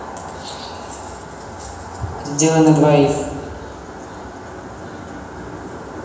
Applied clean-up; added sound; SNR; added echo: none; none; none; reverberation time 1.0 s.